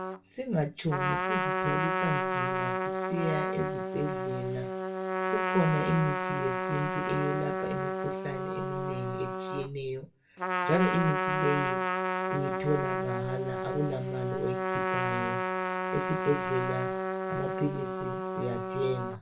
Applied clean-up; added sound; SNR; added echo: none; Trumpet; -1 dB; reverberation time 0.2 s.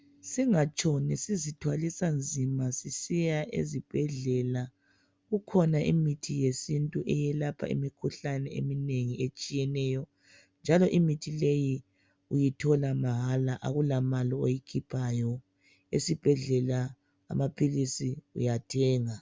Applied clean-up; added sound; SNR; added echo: none; none; none; none.